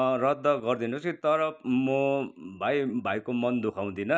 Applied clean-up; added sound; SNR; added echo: none; none; none; none.